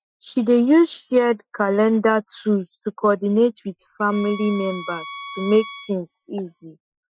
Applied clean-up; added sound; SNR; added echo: classical method Wiener filter.